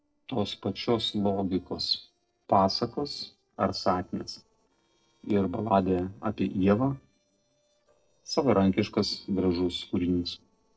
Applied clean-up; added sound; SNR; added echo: neural separator model SepFormer DNS4.